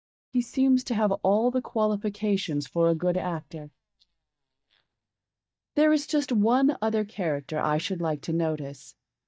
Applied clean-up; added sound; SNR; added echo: neural mask model DeepFilterNet 3.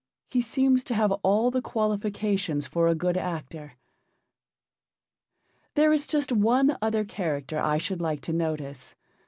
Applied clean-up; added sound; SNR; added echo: none; none; none; none.